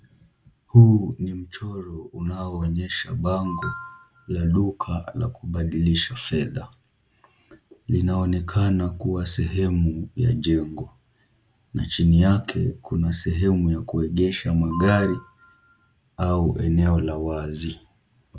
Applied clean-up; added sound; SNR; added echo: none; none; none; none.